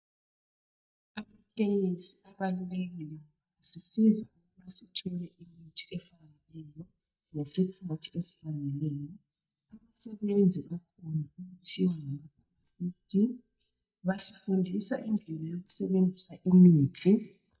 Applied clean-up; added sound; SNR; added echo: neural mask model DeepFilterNet 3.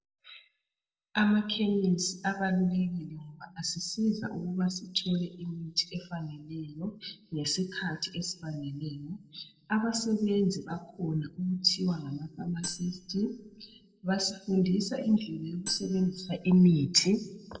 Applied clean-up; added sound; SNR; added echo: neural separator model SepFormer DNS4.